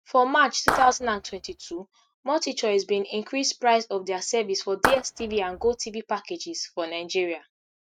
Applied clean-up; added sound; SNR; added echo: neural mask model RNNoise.